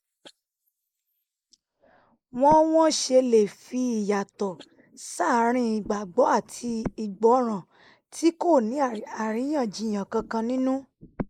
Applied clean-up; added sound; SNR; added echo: neural mask model Resemble Enhance denoiser.